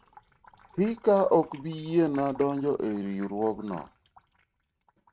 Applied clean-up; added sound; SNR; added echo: neural mask model RNNoise.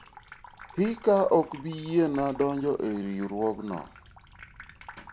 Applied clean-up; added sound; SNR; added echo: none; Sink (filling or washing) / Water tap, faucet; 20 dB; none.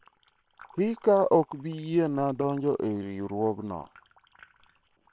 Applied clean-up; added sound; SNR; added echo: neural separator model SepFormer WHAM!.